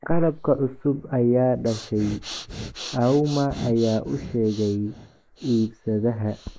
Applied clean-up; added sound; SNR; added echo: neural mask model Resemble Enhance denoiser.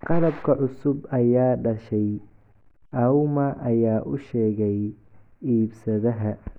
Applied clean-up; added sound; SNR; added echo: none; none; none; none.